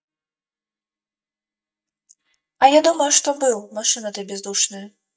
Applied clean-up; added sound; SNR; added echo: neural mask model DeepFilterNet 3.